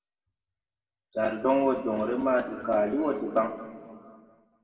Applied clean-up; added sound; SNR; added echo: none; none; none; reverberation time 1.9 s.